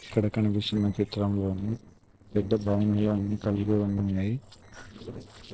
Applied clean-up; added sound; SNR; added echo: neural separator model SepFormer DNS4.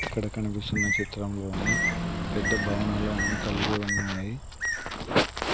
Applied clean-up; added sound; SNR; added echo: none; Boat, Water vehicle + Bird; 1 dB; none.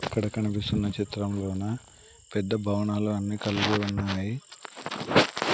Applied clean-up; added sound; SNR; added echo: none; none; none; none.